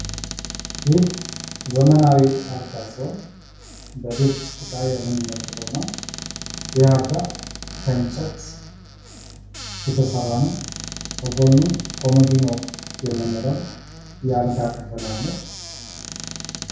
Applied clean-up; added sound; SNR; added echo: none; Squeak / Cupboard open or close; 13 dB; reverberation time 0.5 s.